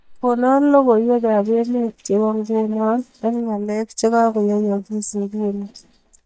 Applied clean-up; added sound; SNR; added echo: neural mask model DeepFilterNet 3.